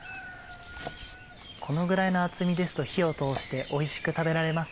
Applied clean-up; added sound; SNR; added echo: none; Bird vocalization, bird call, bird song; 14 dB; none.